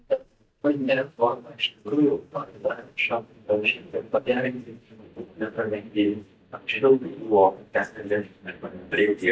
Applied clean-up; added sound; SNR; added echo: neural mask model DeepFilterNet 3.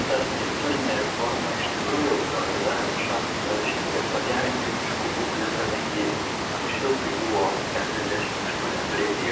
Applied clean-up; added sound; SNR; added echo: none; Water; -2 dB; reverberation time 0.6 s.